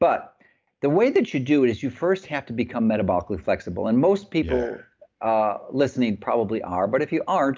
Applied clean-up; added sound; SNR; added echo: none; none; none; none.